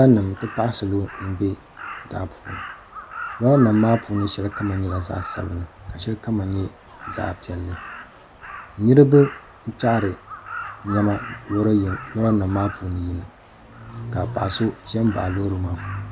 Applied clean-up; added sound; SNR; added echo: none; Crow; 15 dB; none.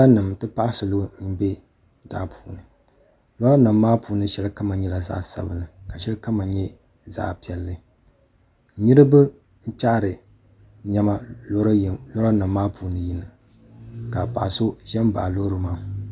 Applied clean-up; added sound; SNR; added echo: none; none; none; none.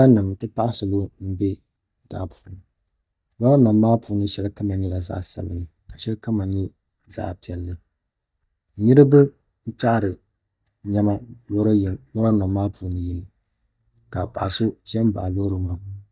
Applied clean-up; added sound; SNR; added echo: neural mask model DeepFilterNet 3.